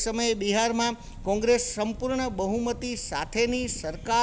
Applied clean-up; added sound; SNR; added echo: none; Purr; 19 dB; none.